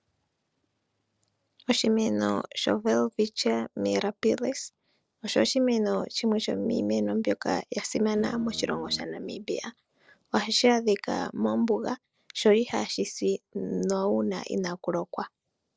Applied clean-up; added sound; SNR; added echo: neural separator model SepFormer DNS4.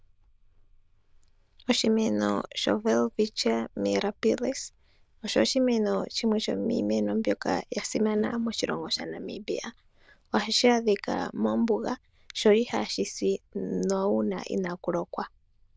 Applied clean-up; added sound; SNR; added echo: neural diffusion model UNIVERSE++.